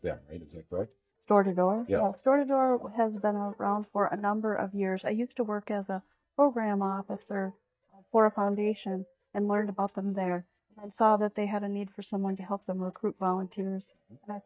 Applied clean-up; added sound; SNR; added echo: neural mask model DeepFilterNet 3.